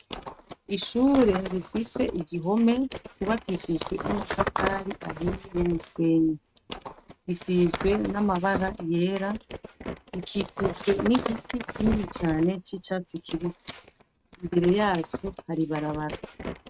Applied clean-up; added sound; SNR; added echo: neural mask model RNNoise.